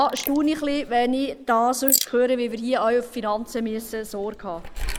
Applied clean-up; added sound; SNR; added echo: neural mask model Resemble Enhance denoiser.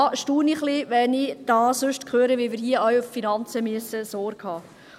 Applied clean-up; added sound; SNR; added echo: none; none; none; none.